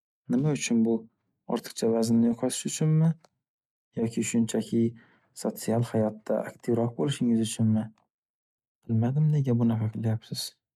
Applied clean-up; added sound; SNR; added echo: neural mask model RNNoise.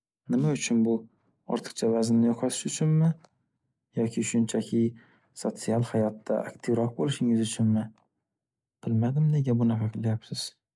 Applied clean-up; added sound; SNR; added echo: none; Snare drum; 19 dB; none.